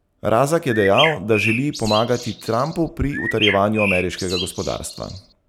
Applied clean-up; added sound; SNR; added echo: none; Bird; 6 dB; none.